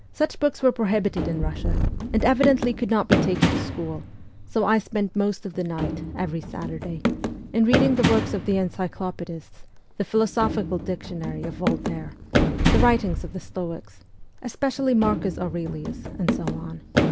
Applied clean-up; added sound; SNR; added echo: none; Purr + Run; 2 dB; none.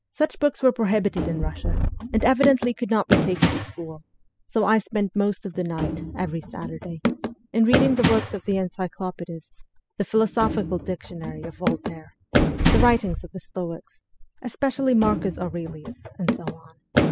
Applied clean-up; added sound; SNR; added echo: classical method spectral subtraction.